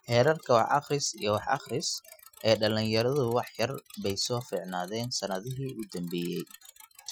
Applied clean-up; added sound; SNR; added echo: classical method Wiener filter.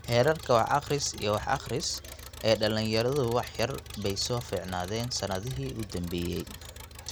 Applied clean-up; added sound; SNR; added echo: none; Engine; 14 dB; none.